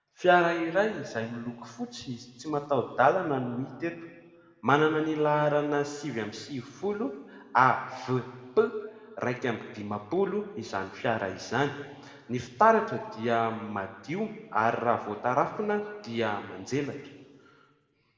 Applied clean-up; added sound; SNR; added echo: none; none; none; reverberation time 1.5 s.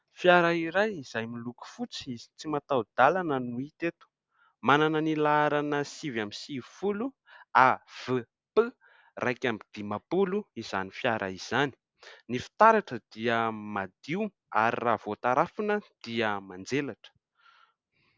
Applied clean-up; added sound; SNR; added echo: none; none; none; none.